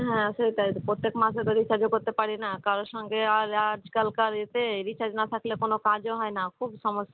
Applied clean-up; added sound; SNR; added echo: none; none; none; none.